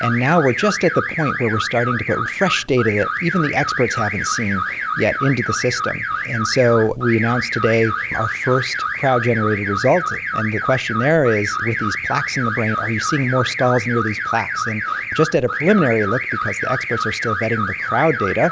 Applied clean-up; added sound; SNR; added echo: neural mask model Resemble Enhance denoiser.